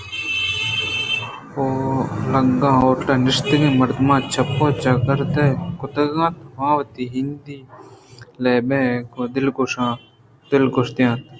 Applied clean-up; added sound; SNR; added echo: none; none; none; none.